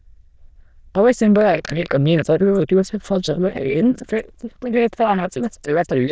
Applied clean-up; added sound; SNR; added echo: neural diffusion model UNIVERSE++.